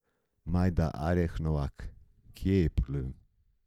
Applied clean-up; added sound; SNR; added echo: neural mask model DeepFilterNet 3.